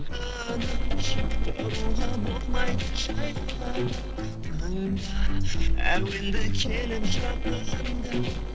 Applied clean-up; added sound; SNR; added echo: neural separator model SepFormer DNS4.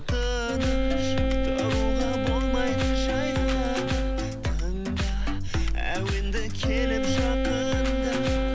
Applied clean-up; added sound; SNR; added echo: none; Wind instrument, woodwind instrument + Livestock, farm animals, working animals; 1 dB; none.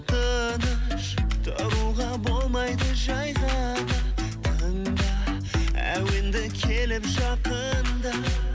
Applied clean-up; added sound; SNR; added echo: none; none; none; none.